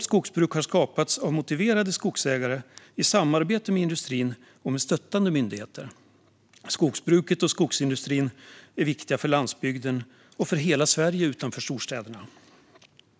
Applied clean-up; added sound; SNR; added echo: none; none; none; none.